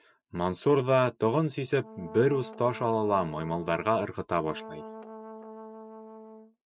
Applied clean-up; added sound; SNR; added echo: none; Brass instrument; 16 dB; none.